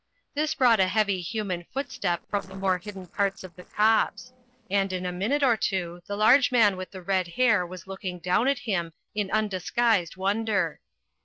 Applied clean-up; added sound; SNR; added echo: neural separator model SepFormer DNS4.